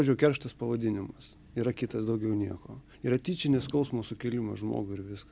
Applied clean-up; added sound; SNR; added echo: none; none; none; none.